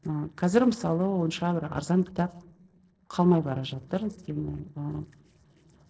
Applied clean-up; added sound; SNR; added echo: neural separator model SepFormer DNS4.